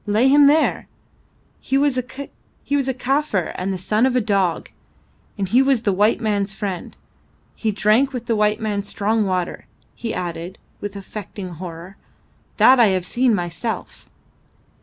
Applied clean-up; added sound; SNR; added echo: none; none; none; none.